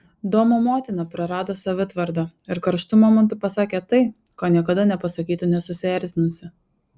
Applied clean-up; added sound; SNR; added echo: none; none; none; none.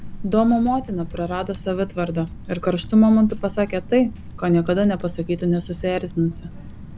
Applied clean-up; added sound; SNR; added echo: none; Typing; 13 dB; none.